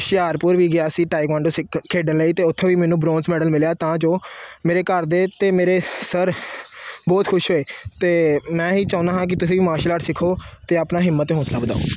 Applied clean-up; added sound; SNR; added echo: none; none; none; none.